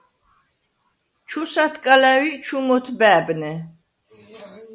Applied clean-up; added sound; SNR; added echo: none; none; none; none.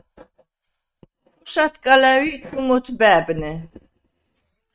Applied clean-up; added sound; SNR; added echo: neural mask model RNNoise.